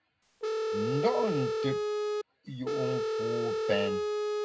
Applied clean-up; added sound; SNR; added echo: none; Telephone; -4 dB; reverberation time 0.3 s.